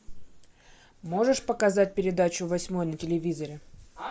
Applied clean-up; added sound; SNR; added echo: none; none; none; none.